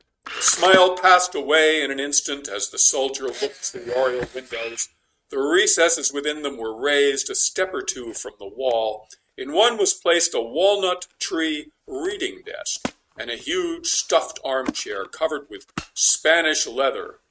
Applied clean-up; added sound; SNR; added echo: neural mask model RNNoise.